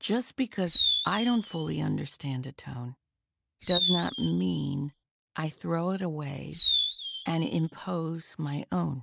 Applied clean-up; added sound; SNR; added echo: neural mask model RNNoise.